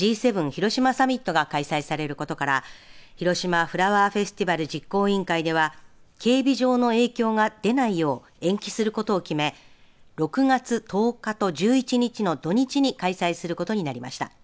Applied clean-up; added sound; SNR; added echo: none; none; none; none.